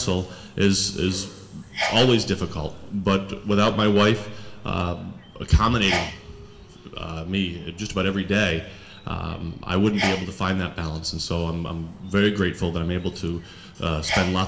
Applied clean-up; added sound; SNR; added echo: none; Sneeze; 13 dB; reverberation time 2.7 s.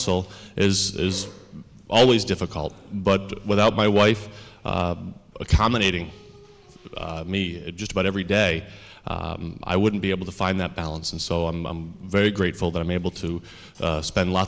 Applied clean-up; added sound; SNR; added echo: none; none; none; none.